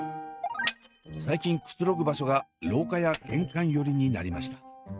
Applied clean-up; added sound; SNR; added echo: neural mask model RNNoise.